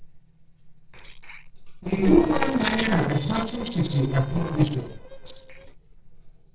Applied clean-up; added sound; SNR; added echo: neural separator model SepFormer DNS4.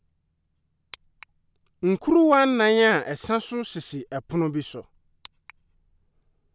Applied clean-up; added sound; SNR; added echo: none; none; none; none.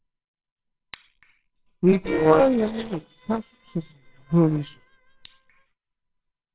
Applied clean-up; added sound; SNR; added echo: neural separator model SepFormer WHAMR!.